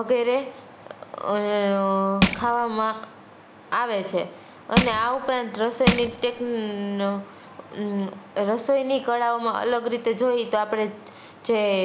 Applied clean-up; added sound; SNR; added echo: none; Crushing; -1 dB; none.